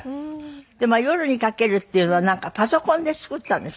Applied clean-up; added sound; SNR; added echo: none; none; none; none.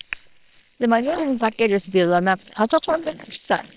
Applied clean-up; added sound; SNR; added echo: neural separator model SepFormer WHAM!.